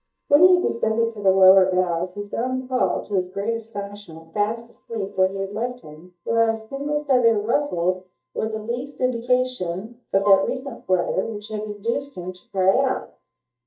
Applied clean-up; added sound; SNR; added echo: neural mask model DeepFilterNet 3.